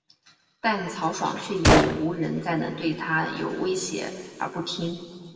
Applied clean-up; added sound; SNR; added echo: none; Gunshot, gunfire; -4 dB; reverberation time 2.2 s.